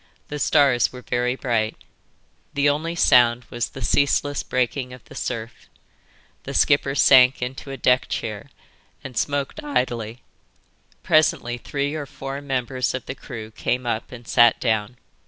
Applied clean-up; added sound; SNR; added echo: none; none; none; none.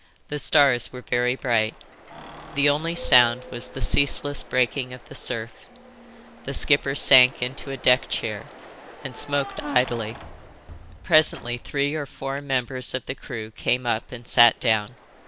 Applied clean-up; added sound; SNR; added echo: none; Keys jangling + Ocean; 19 dB; none.